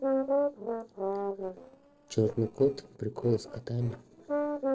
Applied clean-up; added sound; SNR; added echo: neural separator model SepFormer DNS4.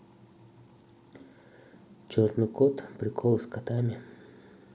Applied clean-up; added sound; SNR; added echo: none; none; none; none.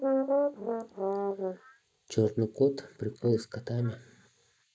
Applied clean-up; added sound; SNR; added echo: neural mask model Resemble Enhance denoiser.